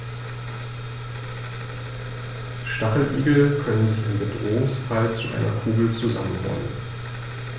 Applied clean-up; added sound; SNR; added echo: none; none; none; none.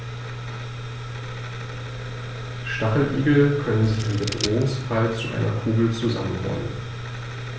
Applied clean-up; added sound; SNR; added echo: none; Scissors; 10 dB; none.